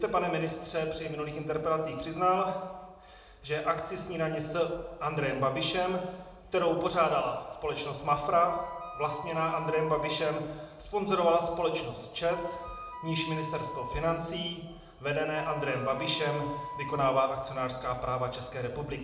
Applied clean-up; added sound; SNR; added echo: none; Wind instrument, woodwind instrument; 11 dB; reverberation time 0.9 s.